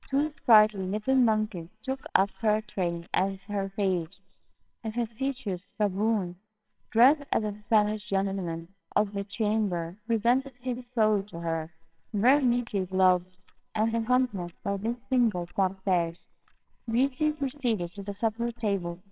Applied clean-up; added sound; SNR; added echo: neural separator model SepFormer WHAMR!.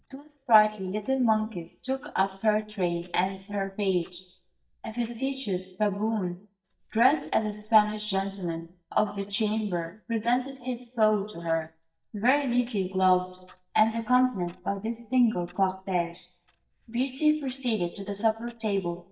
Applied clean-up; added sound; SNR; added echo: neural mask model DeepFilterNet 3.